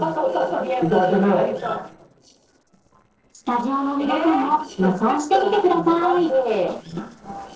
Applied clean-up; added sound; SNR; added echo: neural separator model SepFormer DNS4.